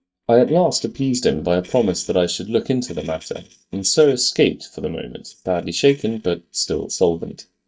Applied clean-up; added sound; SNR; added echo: neural mask model DeepFilterNet 3.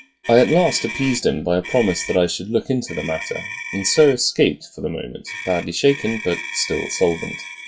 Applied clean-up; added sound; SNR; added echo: classical method WPE with log-MMSE.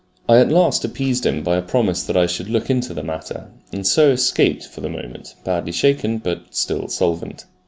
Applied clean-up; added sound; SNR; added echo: none; none; none; none.